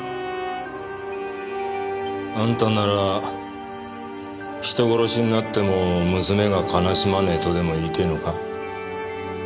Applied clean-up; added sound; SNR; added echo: none; none; none; none.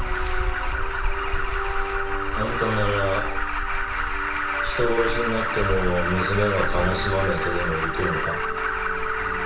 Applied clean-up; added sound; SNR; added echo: none; Alarm; -2 dB; reverberation time 0.2 s.